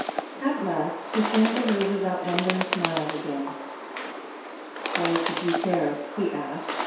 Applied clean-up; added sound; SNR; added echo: none; Bird; 3 dB; reverberation time 0.7 s.